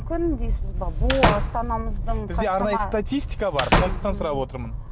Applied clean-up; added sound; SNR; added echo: none; Slam / Wood; 4 dB; none.